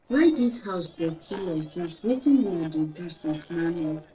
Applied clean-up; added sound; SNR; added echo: neural separator model SepFormer DNS4.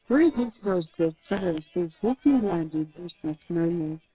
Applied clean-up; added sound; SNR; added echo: neural separator model SepFormer WHAMR!.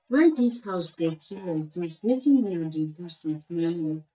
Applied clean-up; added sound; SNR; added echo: neural mask model DeepFilterNet 3.